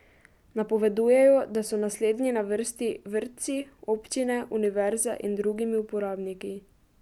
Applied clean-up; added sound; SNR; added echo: none; none; none; none.